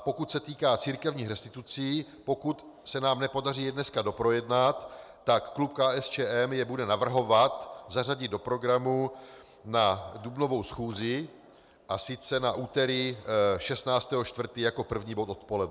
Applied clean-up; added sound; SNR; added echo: none; none; none; none.